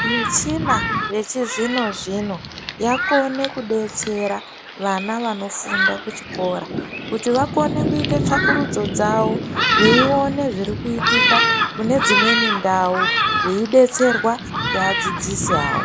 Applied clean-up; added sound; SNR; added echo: none; Thunderstorm; 0 dB; none.